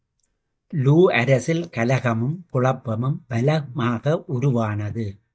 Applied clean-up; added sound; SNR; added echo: neural mask model DeepFilterNet 3.